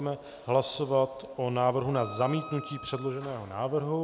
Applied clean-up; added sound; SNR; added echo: none; Wind instrument, woodwind instrument; 16 dB; none.